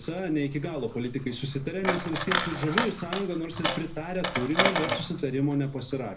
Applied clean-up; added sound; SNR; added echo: none; Coin (dropping); 0 dB; reverberation time 0.3 s.